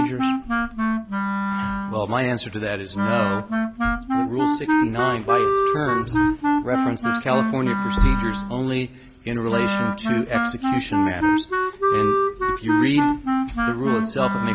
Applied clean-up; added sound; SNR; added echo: none; Wind instrument, woodwind instrument; -3 dB; none.